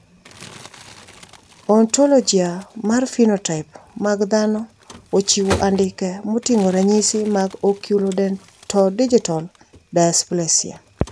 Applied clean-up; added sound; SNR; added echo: none; Crumpling, crinkling; 19 dB; none.